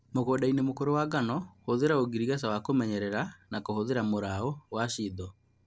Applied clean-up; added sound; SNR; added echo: neural separator model SepFormer DNS4.